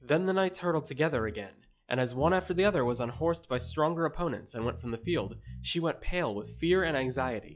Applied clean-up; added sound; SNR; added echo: classical method log-MMSE.